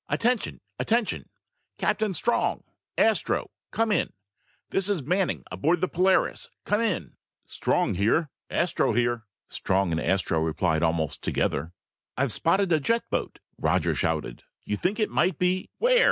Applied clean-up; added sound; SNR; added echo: none; none; none; none.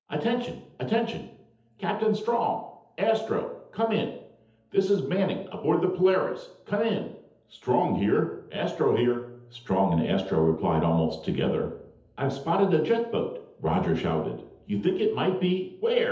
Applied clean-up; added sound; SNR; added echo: none; none; none; reverberation time 0.8 s.